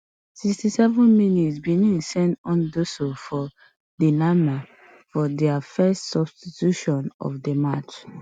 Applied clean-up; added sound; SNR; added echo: none; none; none; none.